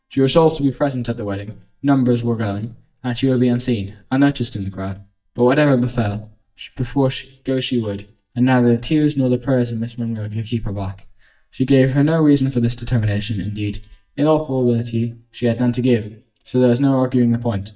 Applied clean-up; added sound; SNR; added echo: neural mask model DeepFilterNet 3.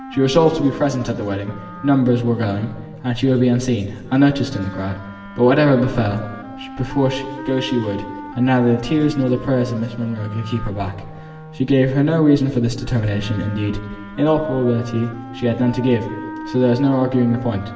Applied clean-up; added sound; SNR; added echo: none; Wind instrument, woodwind instrument; 16 dB; reverberation time 1.4 s.